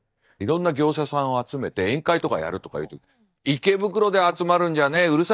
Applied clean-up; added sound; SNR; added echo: neural mask model DeepFilterNet 3.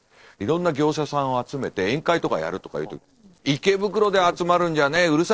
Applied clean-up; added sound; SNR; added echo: neural separator model SepFormer DNS4.